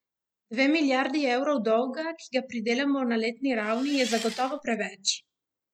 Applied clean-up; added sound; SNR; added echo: none; Engine; 12 dB; none.